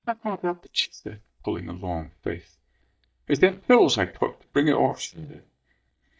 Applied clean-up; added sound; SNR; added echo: neural mask model DeepFilterNet 3.